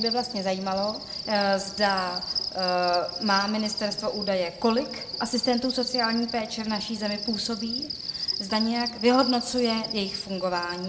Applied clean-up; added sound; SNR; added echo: none; Cricket; 6 dB; reverberation time 0.6 s.